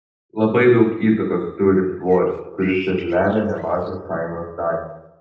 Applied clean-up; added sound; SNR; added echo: neural separator model SepFormer DNS4.